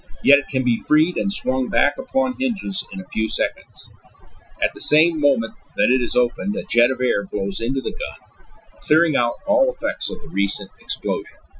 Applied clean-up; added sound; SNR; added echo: classical method Wiener filter.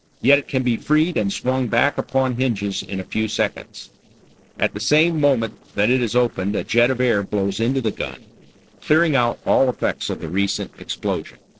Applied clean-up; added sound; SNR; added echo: neural separator model SepFormer DNS4.